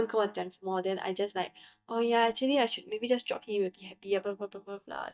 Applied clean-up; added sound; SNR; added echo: neural mask model DeepFilterNet 3.